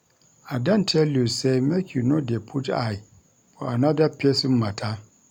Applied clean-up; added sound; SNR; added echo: none; none; none; none.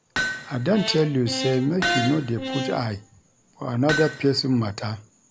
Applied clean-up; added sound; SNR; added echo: none; Brass instrument + Hammer; 6 dB; none.